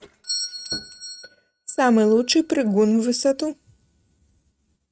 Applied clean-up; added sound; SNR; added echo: neural mask model RNNoise.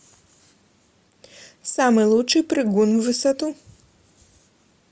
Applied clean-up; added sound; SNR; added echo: none; none; none; none.